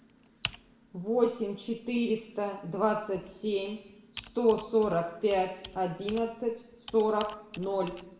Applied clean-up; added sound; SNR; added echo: none; Computer keyboard; 18 dB; reverberation time 0.7 s.